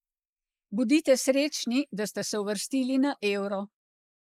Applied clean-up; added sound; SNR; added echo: neural mask model Resemble Enhance denoiser.